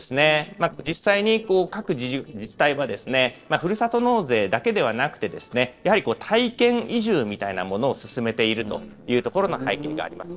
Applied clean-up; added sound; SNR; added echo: neural separator model SepFormer DNS4.